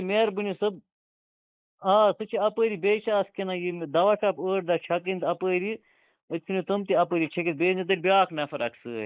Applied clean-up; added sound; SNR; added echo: neural mask model Resemble Enhance denoiser.